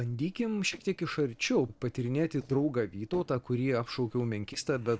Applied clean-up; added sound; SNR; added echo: neural separator model SepFormer DNS4.